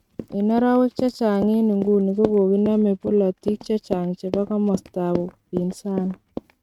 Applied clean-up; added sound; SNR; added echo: neural mask model RNNoise.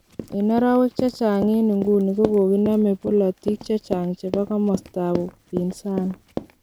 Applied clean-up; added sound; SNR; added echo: none; Run; 12 dB; none.